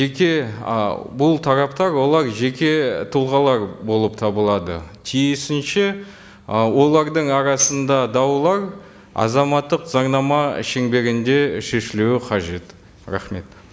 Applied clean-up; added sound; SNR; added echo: none; Tambourine; 8 dB; none.